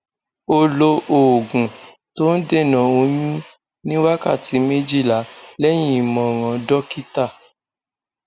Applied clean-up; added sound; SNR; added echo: none; none; none; none.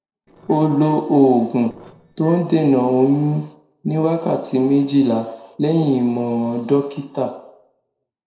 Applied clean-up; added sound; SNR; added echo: neural separator model SepFormer DNS4.